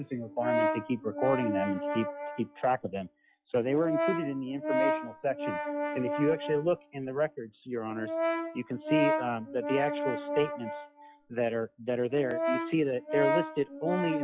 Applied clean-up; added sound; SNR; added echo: classical method log-MMSE.